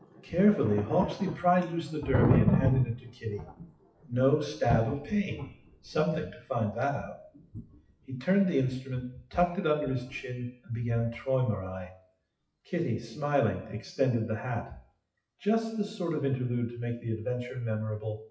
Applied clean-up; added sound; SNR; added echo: classical method WPE with log-MMSE.